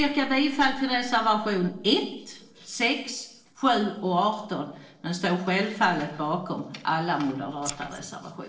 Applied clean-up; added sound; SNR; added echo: neural separator model SepFormer DNS4.